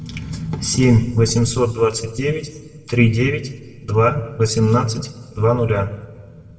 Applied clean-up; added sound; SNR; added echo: none; none; none; reverberation time 1.1 s.